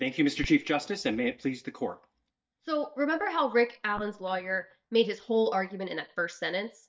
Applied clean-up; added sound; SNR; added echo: neural mask model DeepFilterNet 3.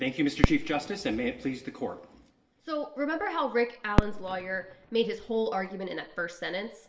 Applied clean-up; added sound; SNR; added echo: none; Fireworks; 2 dB; reverberation time 0.6 s.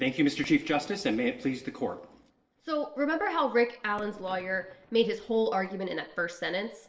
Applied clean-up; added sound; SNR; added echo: neural separator model SepFormer DNS4.